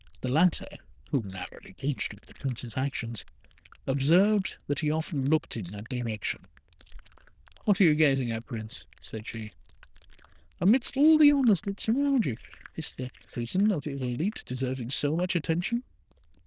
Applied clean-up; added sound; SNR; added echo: neural diffusion model UNIVERSE++.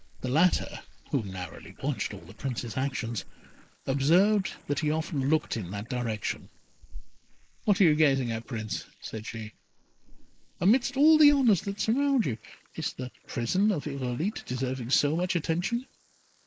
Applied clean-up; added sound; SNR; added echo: neural mask model Resemble Enhance denoiser.